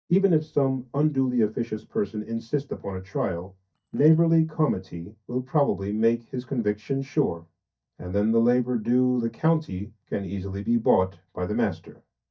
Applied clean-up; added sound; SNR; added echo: neural mask model DeepFilterNet 3.